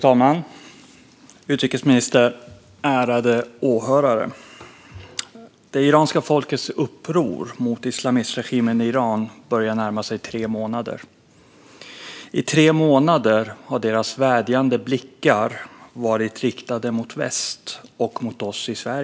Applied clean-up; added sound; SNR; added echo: none; none; none; none.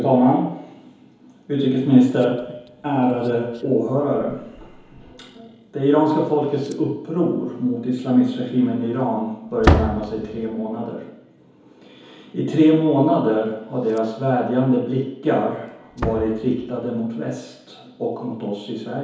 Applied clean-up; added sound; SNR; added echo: none; Slam; 11 dB; reverberation time 2.2 s.